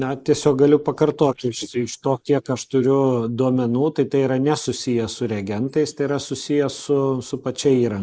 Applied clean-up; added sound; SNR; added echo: neural mask model Resemble Enhance denoiser.